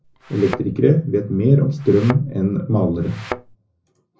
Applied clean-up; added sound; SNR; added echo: none; Thump, thud; 13 dB; reverberation time 0.4 s.